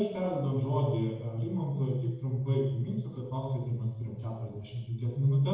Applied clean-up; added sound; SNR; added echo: none; none; none; reverberation time 0.7 s.